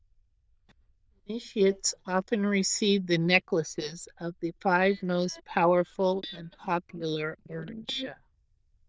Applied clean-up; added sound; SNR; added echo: neural diffusion model UNIVERSE++.